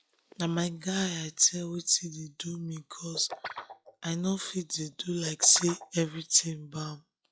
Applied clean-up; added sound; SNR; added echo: classical method log-MMSE.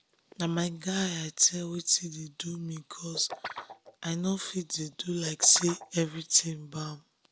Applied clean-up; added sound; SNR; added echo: none; Guitar; 15 dB; none.